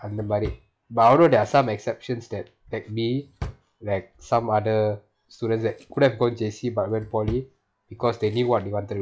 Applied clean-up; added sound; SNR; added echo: classical method log-MMSE.